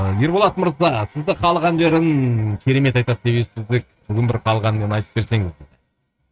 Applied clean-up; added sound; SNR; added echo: neural mask model RNNoise.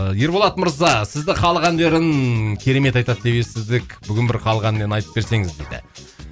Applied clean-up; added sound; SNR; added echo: none; none; none; none.